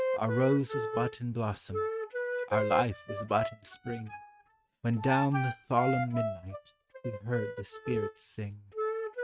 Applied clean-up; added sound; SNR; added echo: neural mask model RNNoise.